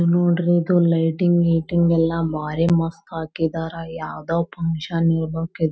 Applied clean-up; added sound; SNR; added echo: none; none; none; none.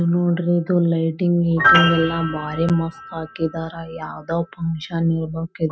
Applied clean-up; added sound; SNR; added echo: none; Piano; 5 dB; none.